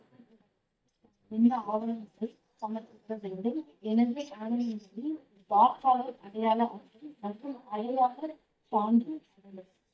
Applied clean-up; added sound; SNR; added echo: neural mask model DeepFilterNet 3.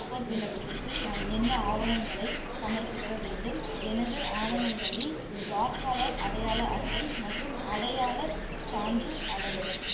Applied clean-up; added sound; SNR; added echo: none; Bird; 0 dB; reverberation time 1.5 s.